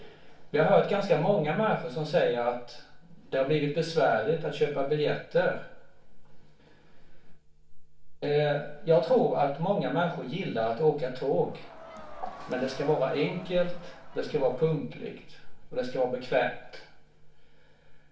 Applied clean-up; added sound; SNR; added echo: none; Crowd; 18 dB; reverberation time 0.4 s.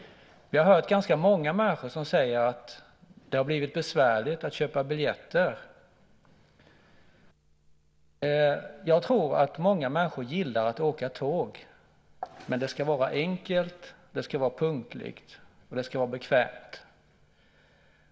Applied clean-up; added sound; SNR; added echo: none; none; none; none.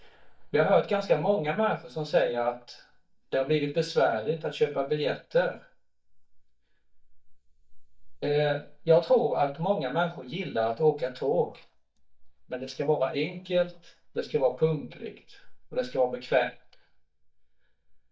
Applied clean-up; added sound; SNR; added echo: neural mask model DeepFilterNet 3.